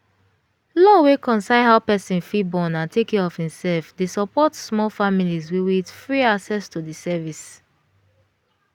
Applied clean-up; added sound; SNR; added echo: none; none; none; none.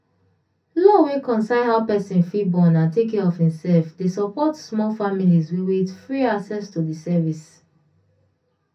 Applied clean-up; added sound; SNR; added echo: none; none; none; reverberation time 0.3 s.